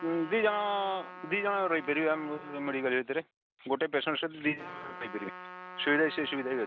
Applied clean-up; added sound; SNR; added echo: none; Trumpet; 15 dB; none.